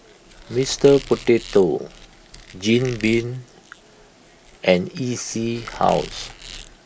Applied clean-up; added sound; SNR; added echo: none; Squeak; 18 dB; none.